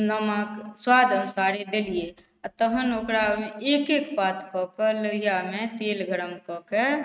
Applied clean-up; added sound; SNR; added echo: neural mask model RNNoise.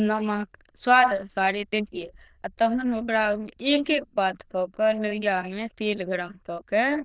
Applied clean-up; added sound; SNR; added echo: neural diffusion model UNIVERSE++.